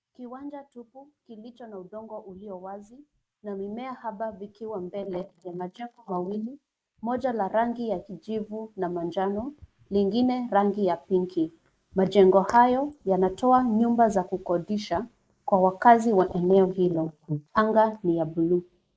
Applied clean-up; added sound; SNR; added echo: neural mask model Resemble Enhance denoiser.